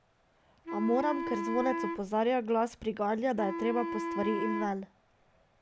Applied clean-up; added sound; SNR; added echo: none; Wind instrument, woodwind instrument; 5 dB; none.